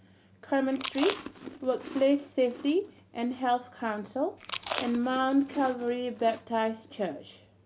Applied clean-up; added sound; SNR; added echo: none; Chewing, mastication; 12 dB; none.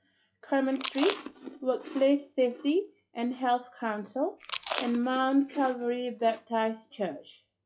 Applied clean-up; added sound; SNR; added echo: classical method log-MMSE.